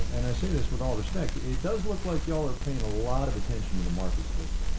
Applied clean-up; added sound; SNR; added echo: none; Crackle; -5 dB; reverberation time 0.6 s.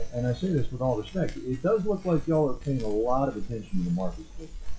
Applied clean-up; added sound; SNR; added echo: classical method WPE with log-MMSE.